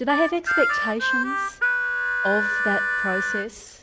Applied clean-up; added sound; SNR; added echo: none; Harmonica; -3 dB; none.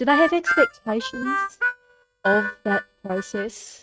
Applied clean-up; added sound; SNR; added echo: neural mask model RNNoise.